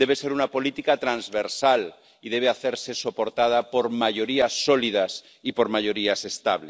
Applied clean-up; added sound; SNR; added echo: none; none; none; none.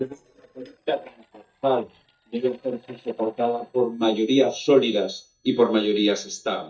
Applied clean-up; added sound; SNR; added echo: neural mask model DeepFilterNet 3.